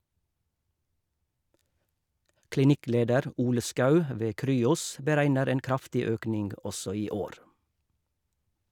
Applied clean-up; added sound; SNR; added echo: none; none; none; none.